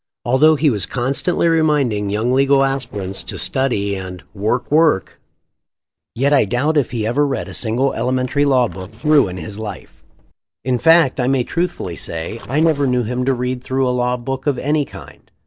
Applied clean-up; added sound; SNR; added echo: neural separator model SepFormer DNS4.